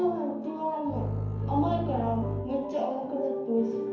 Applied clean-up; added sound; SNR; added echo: none; Bowed string instrument; 3 dB; reverberation time 0.9 s.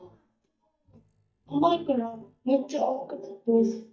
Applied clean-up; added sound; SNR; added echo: neural mask model DeepFilterNet 3.